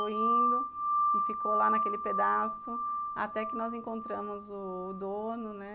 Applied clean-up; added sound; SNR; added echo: none; Wind chime; -4 dB; none.